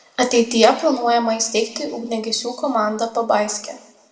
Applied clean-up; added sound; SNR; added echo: none; none; none; reverberation time 0.8 s.